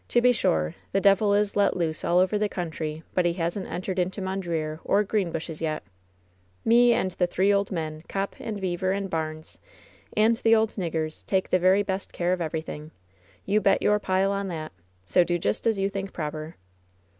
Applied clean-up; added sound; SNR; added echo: none; none; none; none.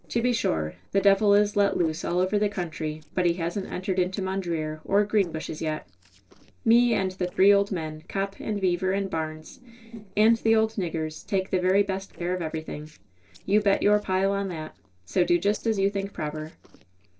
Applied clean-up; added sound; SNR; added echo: neural separator model SepFormer DNS4.